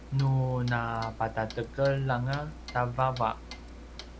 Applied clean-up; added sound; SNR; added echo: none; Clock; 14 dB; none.